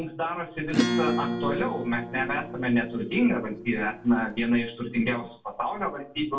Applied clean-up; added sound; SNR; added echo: none; Acoustic guitar / Strum; 3 dB; reverberation time 0.3 s.